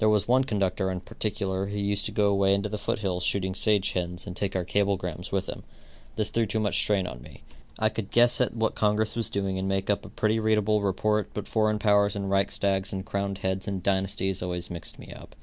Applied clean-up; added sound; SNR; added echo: none; none; none; none.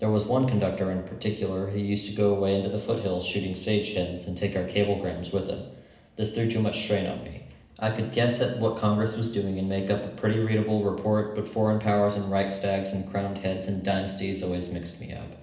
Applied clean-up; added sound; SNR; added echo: none; none; none; reverberation time 0.8 s.